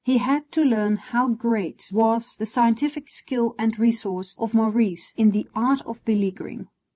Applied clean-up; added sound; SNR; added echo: neural mask model Resemble Enhance denoiser.